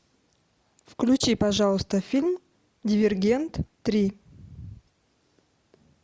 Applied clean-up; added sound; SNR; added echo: none; none; none; none.